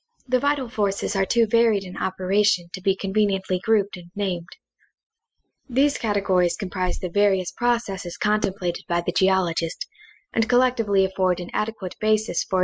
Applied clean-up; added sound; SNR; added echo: classical method spectral subtraction.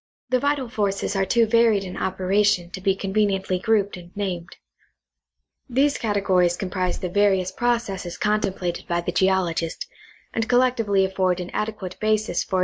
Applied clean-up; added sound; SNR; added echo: neural mask model DeepFilterNet 3.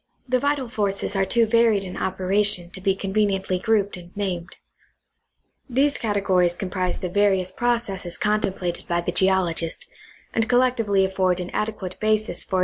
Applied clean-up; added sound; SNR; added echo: none; Fireworks; 16 dB; none.